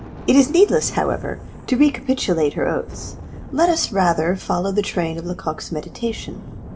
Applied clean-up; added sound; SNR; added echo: none; Thunder; 16 dB; reverberation time 0.3 s.